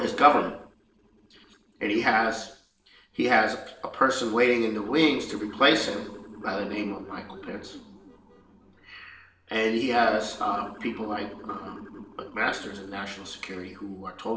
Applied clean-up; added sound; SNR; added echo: neural separator model SepFormer DNS4.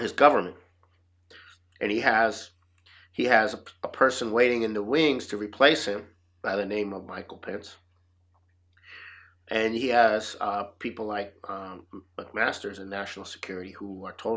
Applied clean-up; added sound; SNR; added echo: none; none; none; none.